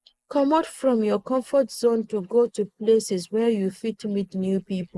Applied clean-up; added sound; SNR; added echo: neural mask model Resemble Enhance denoiser.